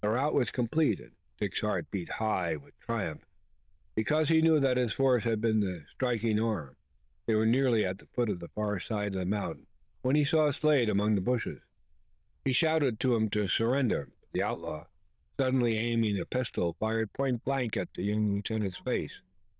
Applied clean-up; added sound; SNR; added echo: neural diffusion model UNIVERSE++.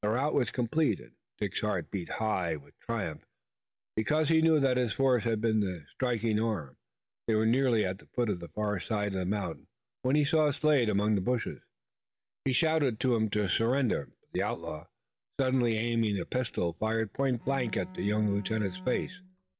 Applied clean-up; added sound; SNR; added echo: none; Bowed string instrument; 15 dB; none.